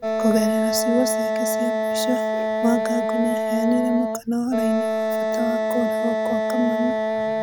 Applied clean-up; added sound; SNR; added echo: none; Wind instrument, woodwind instrument; -2 dB; none.